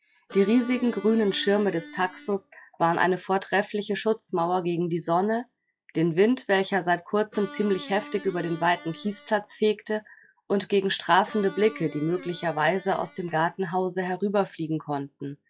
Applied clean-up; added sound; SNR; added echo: classical method log-MMSE.